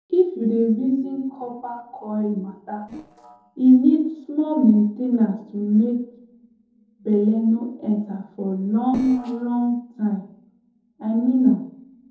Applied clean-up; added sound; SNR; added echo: neural separator model SepFormer DNS4.